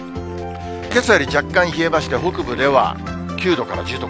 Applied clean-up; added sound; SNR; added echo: none; Fart; 15 dB; none.